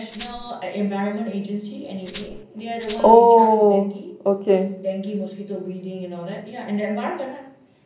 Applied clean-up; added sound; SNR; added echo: none; Rattle (instrument); 17 dB; reverberation time 0.5 s.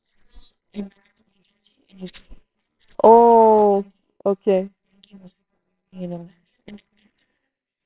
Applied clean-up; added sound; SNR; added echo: neural separator model SepFormer WHAMR!.